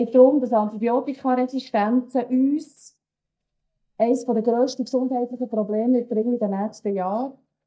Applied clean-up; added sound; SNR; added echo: neural mask model DeepFilterNet 3.